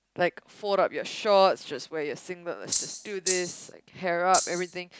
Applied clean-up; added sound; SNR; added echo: none; Rattle (instrument); 4 dB; none.